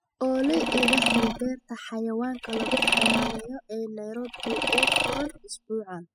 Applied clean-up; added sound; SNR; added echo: classical method spectral subtraction.